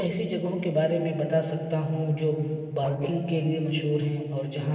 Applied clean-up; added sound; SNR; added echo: neural separator model SepFormer DNS4.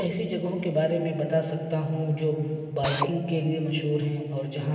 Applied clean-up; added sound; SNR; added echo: none; Drill; 11 dB; reverberation time 2.8 s.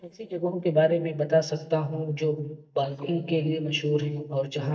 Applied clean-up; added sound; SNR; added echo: neural mask model DeepFilterNet 3.